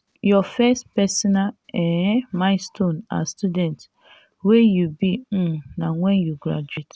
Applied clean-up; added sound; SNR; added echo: none; none; none; none.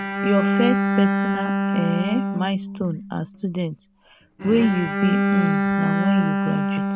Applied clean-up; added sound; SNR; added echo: none; Bowed string instrument; -1 dB; none.